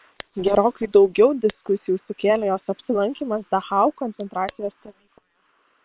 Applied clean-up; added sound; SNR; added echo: neural separator model SepFormer WHAM!.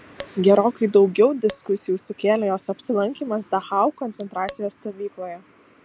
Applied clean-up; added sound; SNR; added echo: none; Tap / Glass; 17 dB; none.